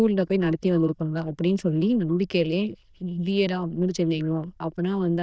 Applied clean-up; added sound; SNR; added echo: neural diffusion model UNIVERSE++.